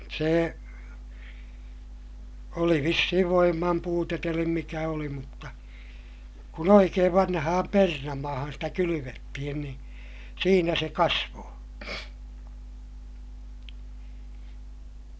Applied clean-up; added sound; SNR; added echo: none; none; none; none.